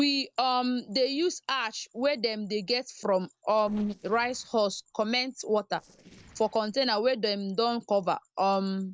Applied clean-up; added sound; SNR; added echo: neural separator model SepFormer DNS4.